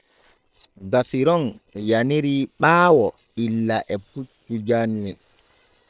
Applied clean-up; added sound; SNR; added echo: neural separator model SepFormer WHAM!.